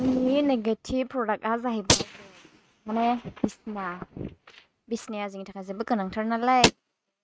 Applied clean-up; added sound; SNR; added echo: neural mask model RNNoise.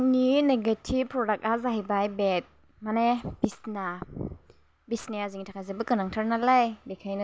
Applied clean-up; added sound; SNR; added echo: none; none; none; none.